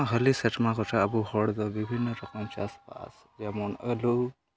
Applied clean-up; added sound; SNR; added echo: none; none; none; none.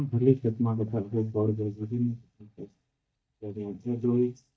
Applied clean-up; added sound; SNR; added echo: neural mask model DeepFilterNet 3.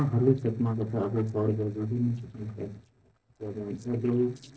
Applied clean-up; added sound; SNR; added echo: neural separator model SepFormer DNS4.